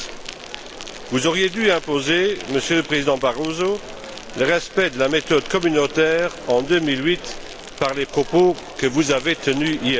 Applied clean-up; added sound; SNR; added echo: none; Insect; 16 dB; none.